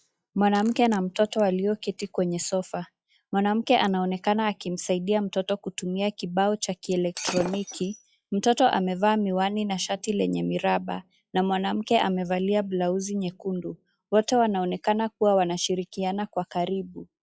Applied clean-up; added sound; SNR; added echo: classical method log-MMSE.